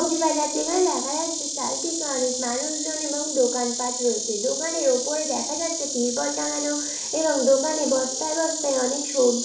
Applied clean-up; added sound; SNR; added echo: none; Insect; 4 dB; reverberation time 0.6 s.